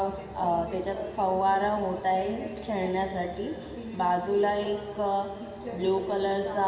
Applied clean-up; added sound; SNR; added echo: none; none; none; reverberation time 1.6 s.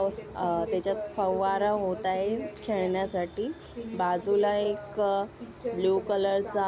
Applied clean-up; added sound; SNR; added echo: none; none; none; none.